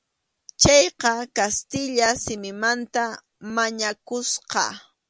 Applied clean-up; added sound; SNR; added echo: none; none; none; none.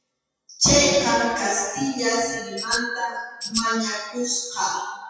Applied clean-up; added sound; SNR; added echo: classical method WPE with log-MMSE.